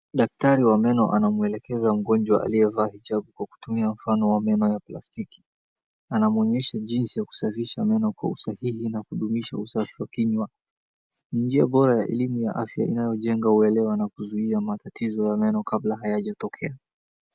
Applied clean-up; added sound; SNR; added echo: none; none; none; none.